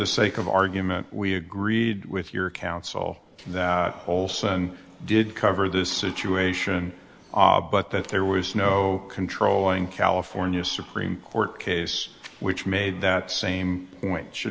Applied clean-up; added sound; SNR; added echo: none; none; none; none.